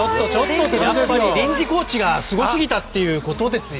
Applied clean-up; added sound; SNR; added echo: none; Buzz + Wind instrument, woodwind instrument; 18 dB; none.